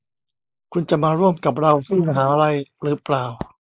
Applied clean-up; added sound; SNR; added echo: neural mask model Resemble Enhance denoiser.